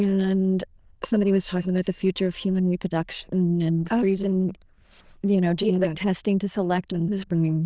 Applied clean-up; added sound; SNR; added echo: neural diffusion model UNIVERSE++.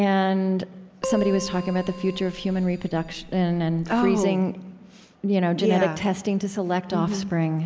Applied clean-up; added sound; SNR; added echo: none; Keyboard (musical); 12 dB; none.